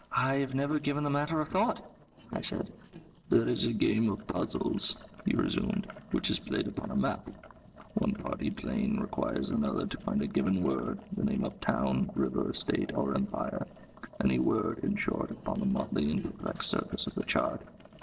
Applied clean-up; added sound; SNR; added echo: neural separator model SepFormer DNS4.